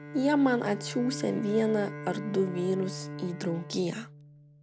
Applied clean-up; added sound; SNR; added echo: none; Bowed string instrument; 11 dB; none.